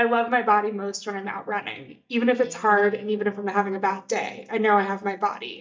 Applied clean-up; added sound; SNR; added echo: neural mask model DeepFilterNet 3.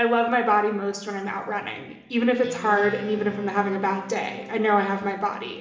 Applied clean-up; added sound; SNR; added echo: none; Guitar; 14 dB; reverberation time 1.0 s.